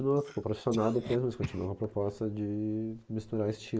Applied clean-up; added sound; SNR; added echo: neural mask model Resemble Enhance denoiser.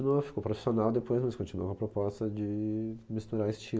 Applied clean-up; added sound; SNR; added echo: none; none; none; none.